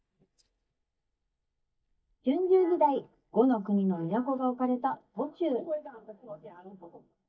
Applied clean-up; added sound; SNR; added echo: neural mask model DeepFilterNet 3.